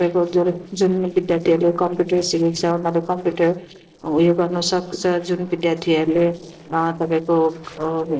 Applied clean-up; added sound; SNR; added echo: neural separator model SepFormer DNS4.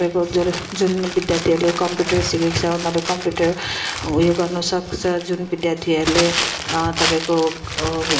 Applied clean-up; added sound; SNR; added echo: none; Crumpling, crinkling; 7 dB; reverberation time 2.6 s.